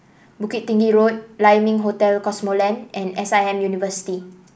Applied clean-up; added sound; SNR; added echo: none; none; none; none.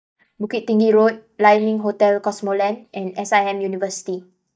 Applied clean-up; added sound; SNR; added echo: neural mask model DeepFilterNet 3.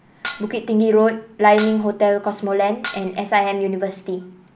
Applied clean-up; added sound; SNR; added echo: none; Dishes, pots, and pans; 12 dB; none.